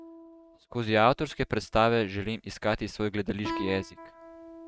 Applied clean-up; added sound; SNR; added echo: neural mask model RNNoise.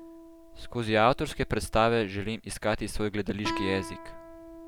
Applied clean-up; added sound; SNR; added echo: none; Guitar; 13 dB; none.